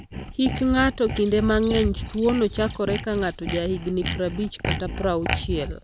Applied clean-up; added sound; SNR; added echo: none; Sawing; 8 dB; none.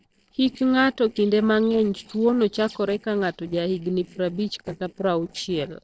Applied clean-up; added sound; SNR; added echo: neural separator model SepFormer DNS4.